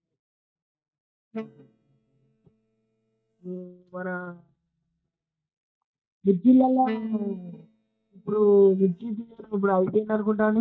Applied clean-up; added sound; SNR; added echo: neural mask model DeepFilterNet 3.